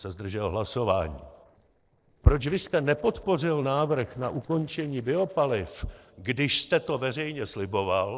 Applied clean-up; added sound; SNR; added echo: neural separator model SepFormer DNS4.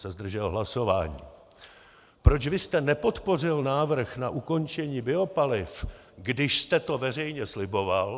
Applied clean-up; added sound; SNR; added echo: none; none; none; none.